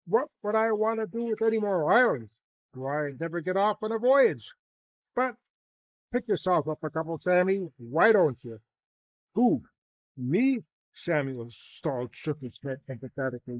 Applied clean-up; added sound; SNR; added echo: neural mask model Resemble Enhance denoiser.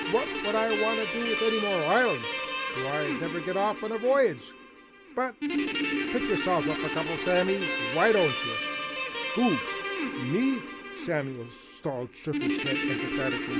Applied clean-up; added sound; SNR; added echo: none; Guitar; 3 dB; none.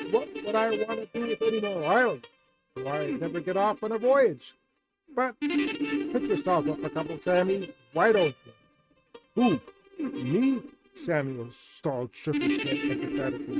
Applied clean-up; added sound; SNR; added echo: neural mask model RNNoise.